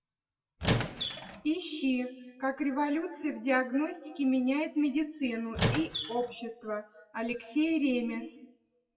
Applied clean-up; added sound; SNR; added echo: classical method WPE with log-MMSE.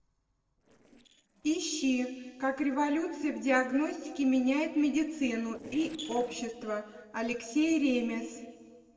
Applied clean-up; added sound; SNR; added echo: neural separator model SepFormer DNS4.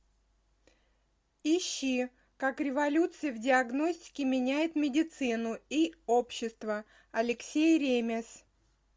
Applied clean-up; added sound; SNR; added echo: none; none; none; none.